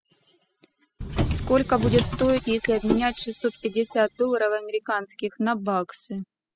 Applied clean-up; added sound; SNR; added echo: classical method spectral subtraction.